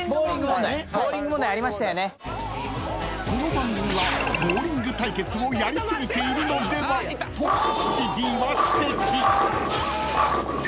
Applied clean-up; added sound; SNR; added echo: none; none; none; none.